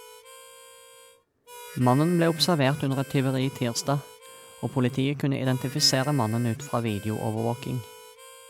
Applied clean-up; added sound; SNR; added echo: none; Harmonica; 19 dB; none.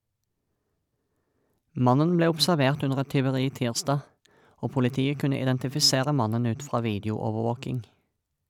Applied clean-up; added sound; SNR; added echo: none; none; none; none.